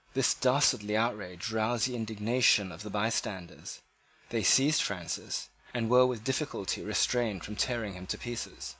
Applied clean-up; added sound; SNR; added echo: none; none; none; none.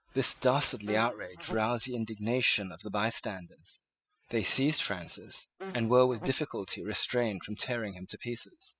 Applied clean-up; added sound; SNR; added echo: classical method spectral subtraction.